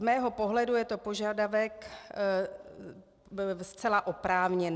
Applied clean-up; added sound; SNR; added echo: none; none; none; none.